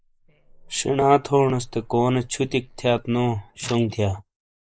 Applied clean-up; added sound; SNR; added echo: neural mask model Resemble Enhance denoiser.